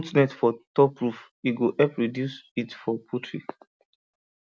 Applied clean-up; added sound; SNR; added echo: none; none; none; none.